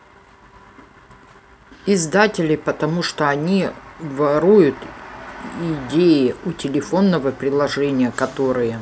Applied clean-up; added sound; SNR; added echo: none; none; none; none.